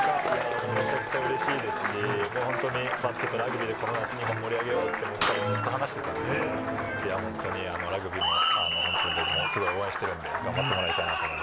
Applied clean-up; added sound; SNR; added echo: none; Shatter + Applause; -3 dB; none.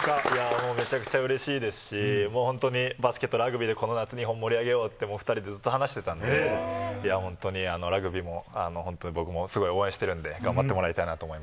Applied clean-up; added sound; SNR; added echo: none; none; none; none.